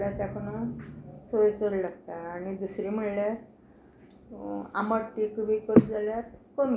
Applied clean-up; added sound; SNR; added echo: none; none; none; none.